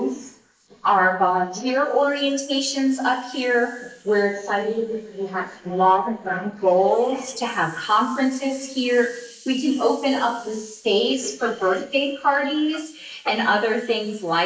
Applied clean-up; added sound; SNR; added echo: neural mask model Resemble Enhance denoiser.